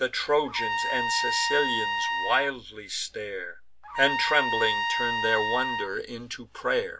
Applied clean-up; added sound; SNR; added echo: none; Trumpet; 0 dB; none.